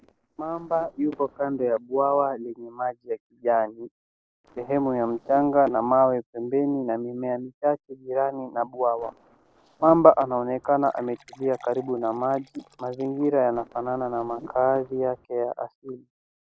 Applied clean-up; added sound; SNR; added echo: neural separator model SepFormer DNS4.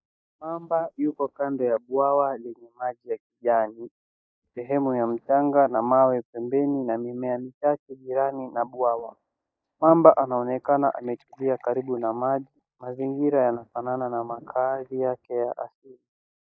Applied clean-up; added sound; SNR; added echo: neural mask model DeepFilterNet 3.